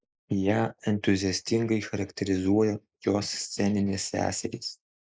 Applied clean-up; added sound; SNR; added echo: neural mask model Resemble Enhance denoiser.